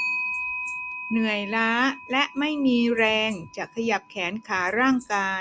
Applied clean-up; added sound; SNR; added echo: none; Wild animals + Clock; 10 dB; none.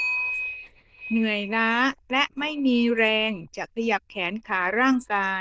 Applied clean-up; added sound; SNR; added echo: neural diffusion model UNIVERSE++.